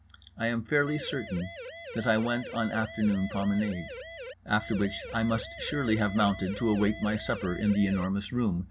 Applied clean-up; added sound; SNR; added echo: none; Siren; 13 dB; none.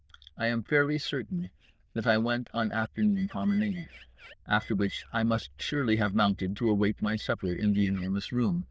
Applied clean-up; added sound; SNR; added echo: neural diffusion model UNIVERSE++.